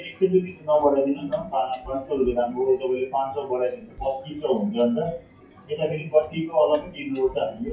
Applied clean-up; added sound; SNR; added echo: classical method WPE with log-MMSE.